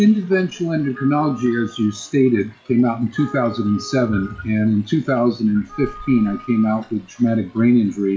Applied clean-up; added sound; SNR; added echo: classical method log-MMSE.